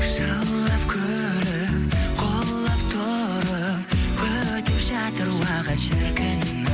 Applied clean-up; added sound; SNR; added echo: none; none; none; none.